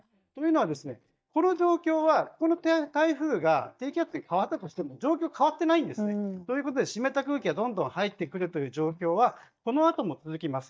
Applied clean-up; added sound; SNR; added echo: neural mask model DeepFilterNet 3.